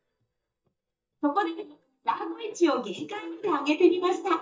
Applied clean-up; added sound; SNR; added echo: neural mask model DeepFilterNet 3.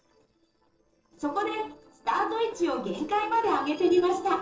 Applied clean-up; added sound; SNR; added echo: neural separator model SepFormer DNS4.